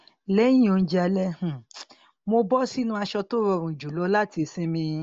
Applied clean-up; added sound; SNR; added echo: none; none; none; none.